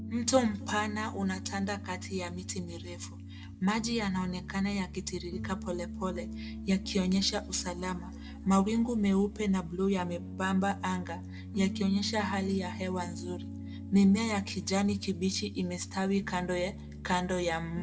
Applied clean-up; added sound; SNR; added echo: none; Piano; 10 dB; reverberation time 0.3 s.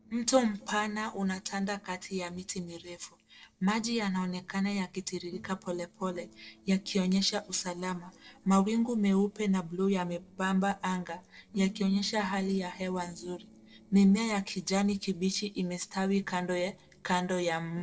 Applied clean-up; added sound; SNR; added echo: neural separator model SepFormer DNS4.